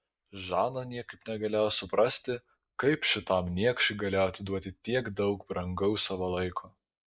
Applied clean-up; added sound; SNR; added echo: neural mask model Resemble Enhance denoiser.